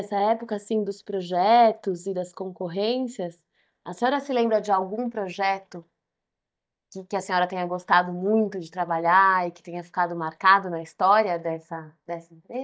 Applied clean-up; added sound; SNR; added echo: neural mask model DeepFilterNet 3.